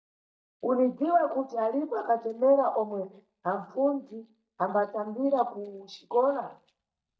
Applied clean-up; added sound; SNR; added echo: neural mask model DeepFilterNet 3.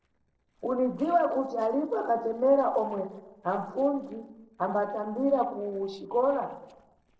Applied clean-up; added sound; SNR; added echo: neural separator model SepFormer DNS4.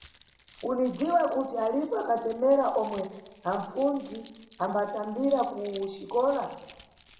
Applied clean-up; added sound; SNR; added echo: none; Keys jangling; 19 dB; reverberation time 0.8 s.